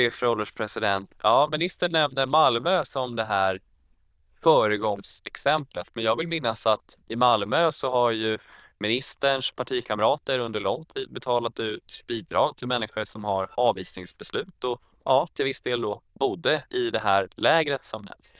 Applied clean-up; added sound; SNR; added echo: neural diffusion model UNIVERSE++.